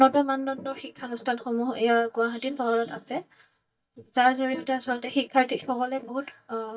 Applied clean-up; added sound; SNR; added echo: neural mask model DeepFilterNet 3.